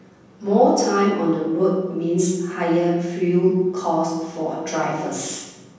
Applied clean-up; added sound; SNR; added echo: none; none; none; reverberation time 1.1 s.